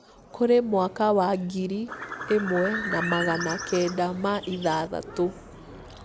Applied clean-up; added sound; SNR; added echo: none; Bird; 7 dB; none.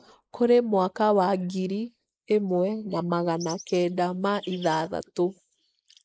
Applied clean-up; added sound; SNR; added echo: neural mask model Resemble Enhance denoiser.